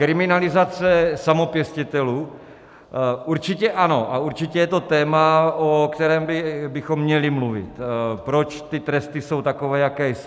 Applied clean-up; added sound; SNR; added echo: none; none; none; none.